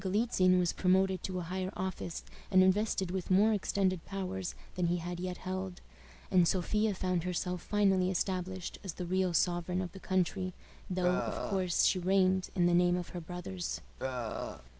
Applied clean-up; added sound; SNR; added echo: none; Burping, eructation; 5 dB; none.